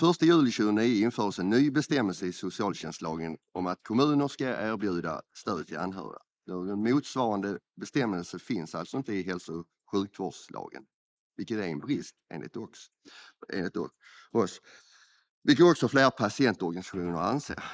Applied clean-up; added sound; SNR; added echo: neural mask model Resemble Enhance denoiser.